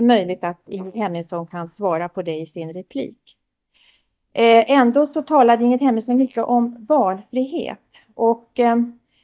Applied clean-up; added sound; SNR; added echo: neural mask model DeepFilterNet 3.